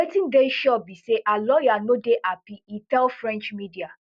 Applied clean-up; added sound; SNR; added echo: none; none; none; none.